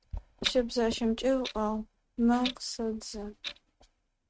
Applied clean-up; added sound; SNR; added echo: neural mask model RNNoise.